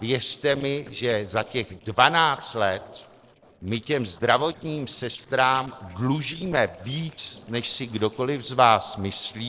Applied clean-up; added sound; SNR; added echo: neural separator model SepFormer DNS4.